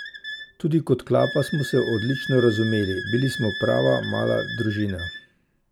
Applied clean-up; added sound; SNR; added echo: none; Wind instrument, woodwind instrument; 11 dB; none.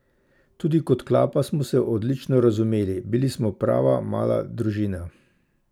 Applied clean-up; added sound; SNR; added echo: none; none; none; none.